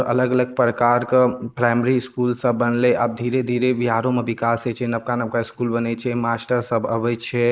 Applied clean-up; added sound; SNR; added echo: neural mask model Resemble Enhance denoiser.